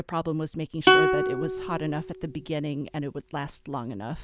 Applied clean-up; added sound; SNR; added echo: none; Plucked string instrument; -5 dB; none.